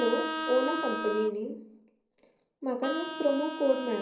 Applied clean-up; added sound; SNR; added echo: none; Vehicle horn, car horn, honking; 6 dB; reverberation time 0.6 s.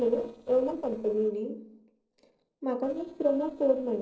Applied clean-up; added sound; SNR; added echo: neural separator model SepFormer DNS4.